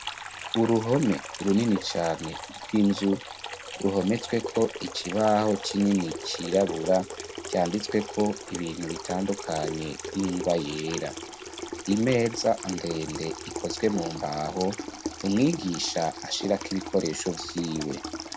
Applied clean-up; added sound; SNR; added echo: none; Sink (filling or washing) / Water tap, faucet; 10 dB; none.